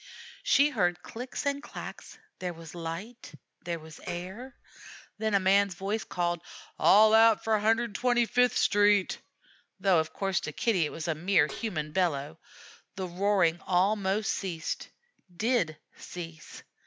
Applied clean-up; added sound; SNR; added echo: none; Dishes, pots, and pans; 18 dB; none.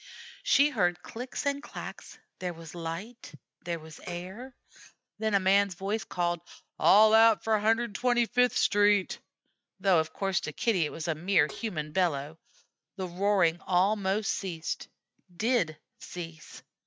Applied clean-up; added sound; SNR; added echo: neural mask model RNNoise.